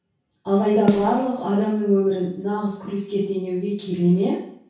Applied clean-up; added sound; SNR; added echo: none; Snare drum; 12 dB; reverberation time 0.6 s.